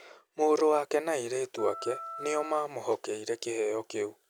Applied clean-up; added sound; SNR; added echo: none; Wind instrument, woodwind instrument; 13 dB; none.